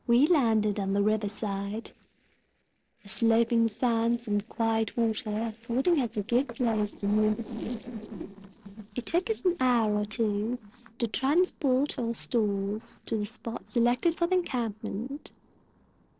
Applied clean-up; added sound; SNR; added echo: neural separator model SepFormer DNS4.